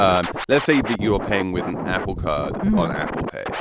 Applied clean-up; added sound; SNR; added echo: none; Scratching (performance technique); 6 dB; none.